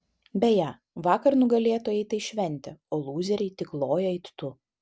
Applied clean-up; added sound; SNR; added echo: none; none; none; none.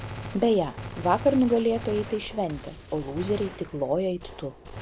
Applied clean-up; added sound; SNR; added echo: none; Gunshot, gunfire; 12 dB; none.